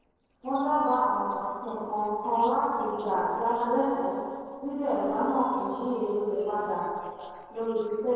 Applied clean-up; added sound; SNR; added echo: neural separator model SepFormer DNS4.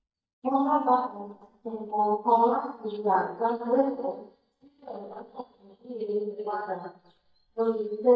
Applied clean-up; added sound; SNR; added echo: neural mask model DeepFilterNet 3.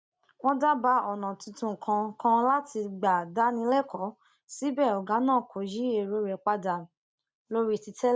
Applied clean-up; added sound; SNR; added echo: none; none; none; none.